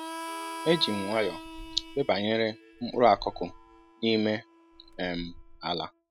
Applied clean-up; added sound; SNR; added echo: none; Harmonica + Bird; 13 dB; none.